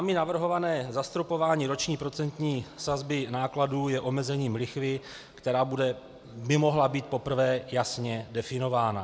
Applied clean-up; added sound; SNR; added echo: none; none; none; none.